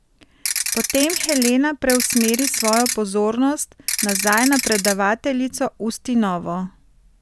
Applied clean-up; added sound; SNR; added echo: none; Ratchet, pawl / Percussion; 1 dB; none.